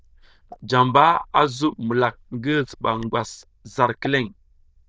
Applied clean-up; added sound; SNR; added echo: neural diffusion model UNIVERSE++.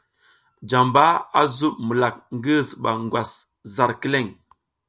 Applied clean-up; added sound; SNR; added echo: none; none; none; none.